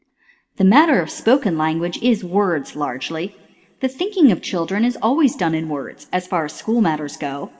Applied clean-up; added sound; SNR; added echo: none; none; none; reverberation time 1.3 s.